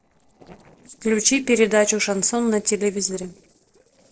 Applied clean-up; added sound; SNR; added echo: neural separator model SepFormer DNS4.